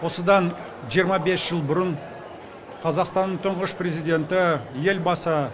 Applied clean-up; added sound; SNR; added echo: none; none; none; none.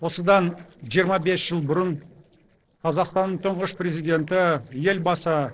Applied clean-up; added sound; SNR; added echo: neural separator model SepFormer DNS4.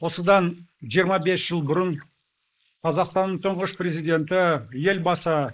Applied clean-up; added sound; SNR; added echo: neural mask model Resemble Enhance denoiser.